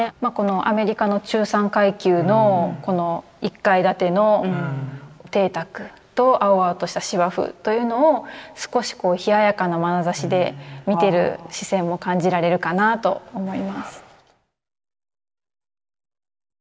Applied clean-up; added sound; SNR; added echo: none; none; none; none.